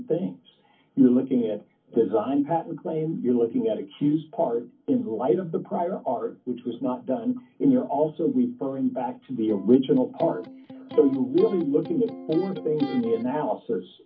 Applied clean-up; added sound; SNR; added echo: none; Electric guitar; 13 dB; reverberation time 0.3 s.